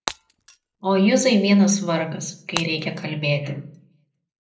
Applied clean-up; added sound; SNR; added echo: none; Shatter; 15 dB; reverberation time 0.4 s.